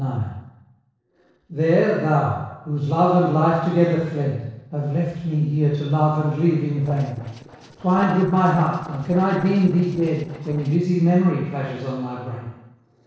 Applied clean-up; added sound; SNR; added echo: neural separator model SepFormer DNS4.